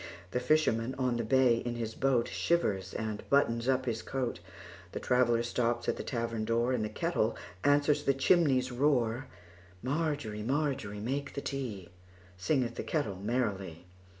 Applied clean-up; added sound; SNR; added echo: none; none; none; none.